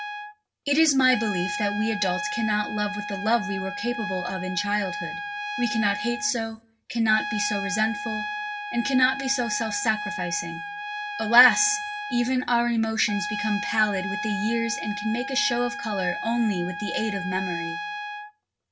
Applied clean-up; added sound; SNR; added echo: none; Trumpet; 7 dB; reverberation time 0.2 s.